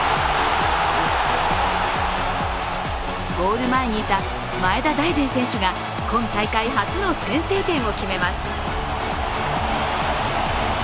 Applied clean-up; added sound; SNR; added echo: none; Bird / Breathing; 14 dB; none.